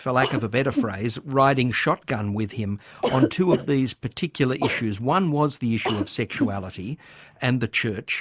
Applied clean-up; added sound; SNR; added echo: neural mask model Resemble Enhance denoiser.